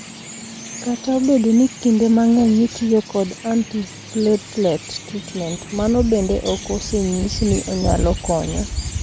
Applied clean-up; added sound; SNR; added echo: none; Chirp, tweet; 15 dB; none.